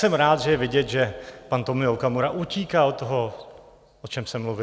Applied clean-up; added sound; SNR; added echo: none; none; none; none.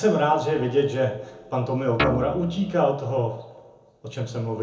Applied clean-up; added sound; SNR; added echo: none; Guitar; 4 dB; reverberation time 0.6 s.